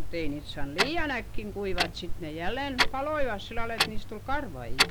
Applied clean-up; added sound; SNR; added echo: none; Clock; -4 dB; none.